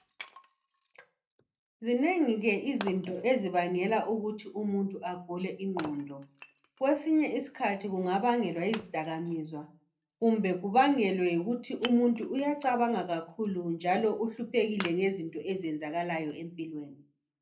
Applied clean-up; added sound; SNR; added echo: none; Wood; 19 dB; reverberation time 0.3 s.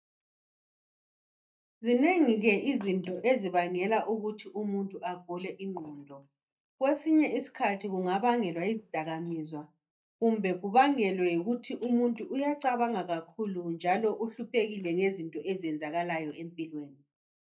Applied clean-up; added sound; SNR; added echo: neural mask model DeepFilterNet 3.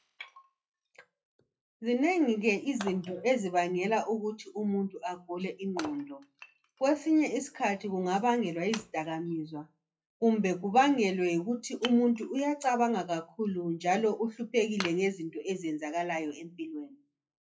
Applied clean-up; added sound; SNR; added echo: classical method WPE with log-MMSE.